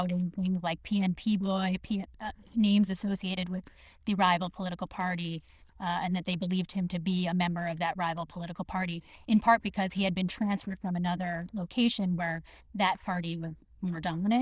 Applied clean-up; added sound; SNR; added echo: neural diffusion model UNIVERSE++.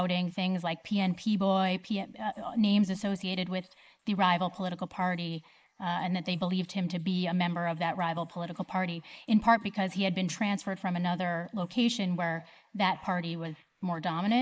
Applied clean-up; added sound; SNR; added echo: neural mask model Resemble Enhance denoiser.